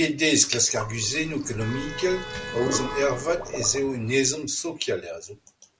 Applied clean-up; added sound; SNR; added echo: none; Motor vehicle (road) + Sink (filling or washing); 8 dB; none.